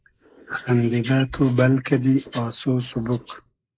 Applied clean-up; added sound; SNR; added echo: neural mask model Resemble Enhance denoiser.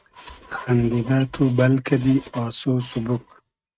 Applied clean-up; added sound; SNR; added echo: neural mask model RNNoise.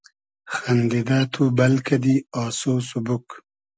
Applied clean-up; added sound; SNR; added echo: none; none; none; none.